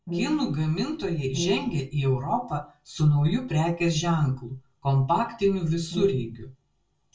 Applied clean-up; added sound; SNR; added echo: none; Brass instrument; 8 dB; reverberation time 0.1 s.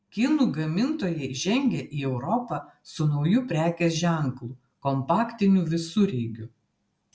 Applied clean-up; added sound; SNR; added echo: none; none; none; none.